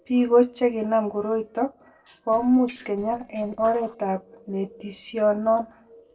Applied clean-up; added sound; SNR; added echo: neural separator model SepFormer DNS4.